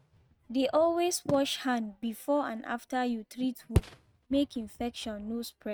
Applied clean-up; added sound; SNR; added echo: neural mask model RNNoise.